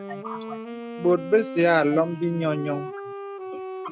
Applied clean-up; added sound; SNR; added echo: none; Wind instrument, woodwind instrument; 10 dB; none.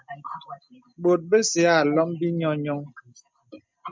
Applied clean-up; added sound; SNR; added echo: none; none; none; none.